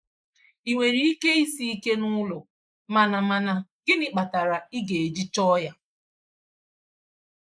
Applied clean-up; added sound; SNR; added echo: neural mask model Resemble Enhance denoiser.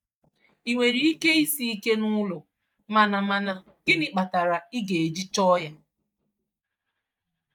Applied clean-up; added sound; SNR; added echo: neural mask model DeepFilterNet 3.